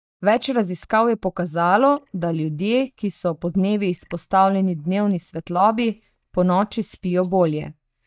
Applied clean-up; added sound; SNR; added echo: neural mask model DeepFilterNet 3.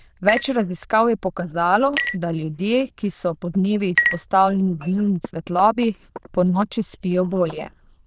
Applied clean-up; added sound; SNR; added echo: neural diffusion model UNIVERSE++.